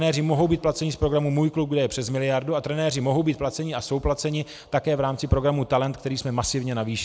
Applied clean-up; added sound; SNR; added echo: none; none; none; none.